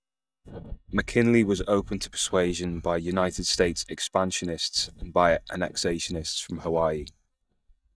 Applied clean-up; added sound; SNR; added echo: neural mask model DeepFilterNet 3.